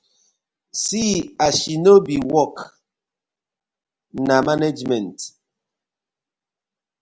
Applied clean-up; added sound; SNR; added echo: none; none; none; none.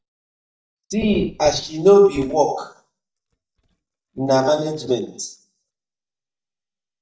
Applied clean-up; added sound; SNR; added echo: neural mask model DeepFilterNet 3.